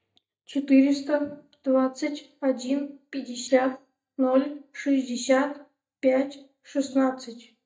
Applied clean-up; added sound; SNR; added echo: neural mask model DeepFilterNet 3.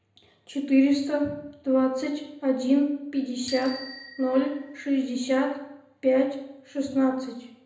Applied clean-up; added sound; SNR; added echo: none; Bicycle bell; 19 dB; reverberation time 0.7 s.